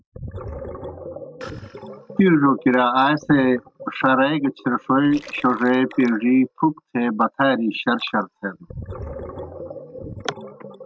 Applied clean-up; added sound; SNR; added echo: neural mask model RNNoise.